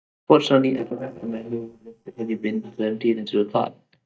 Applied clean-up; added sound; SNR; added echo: neural mask model DeepFilterNet 3.